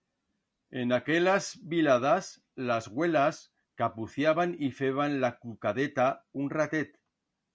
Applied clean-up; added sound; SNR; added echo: none; none; none; none.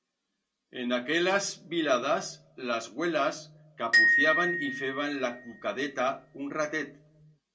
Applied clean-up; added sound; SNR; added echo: none; Glockenspiel; -2 dB; reverberation time 0.2 s.